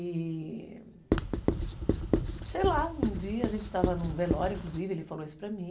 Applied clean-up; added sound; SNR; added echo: none; Writing; -2 dB; none.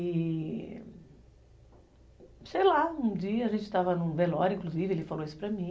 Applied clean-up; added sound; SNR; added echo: none; none; none; none.